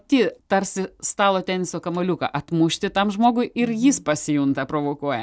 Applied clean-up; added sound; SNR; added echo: none; none; none; none.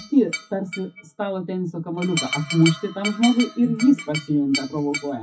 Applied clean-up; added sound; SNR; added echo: classical method WPE with log-MMSE.